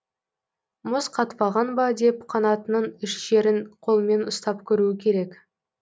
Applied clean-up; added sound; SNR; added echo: none; none; none; none.